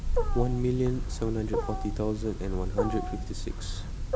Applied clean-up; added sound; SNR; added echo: none; Wild animals; -2 dB; none.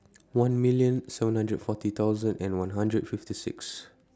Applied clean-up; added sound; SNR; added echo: none; none; none; none.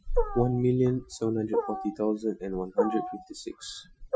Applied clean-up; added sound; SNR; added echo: classical method Wiener filter.